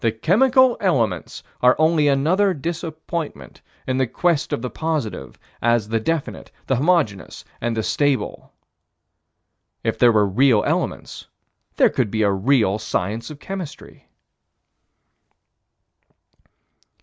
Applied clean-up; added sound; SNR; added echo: none; none; none; none.